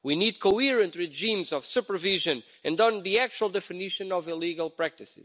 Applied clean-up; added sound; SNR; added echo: none; none; none; none.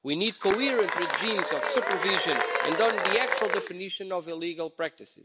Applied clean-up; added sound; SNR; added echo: none; Applause / Cheering; 0 dB; none.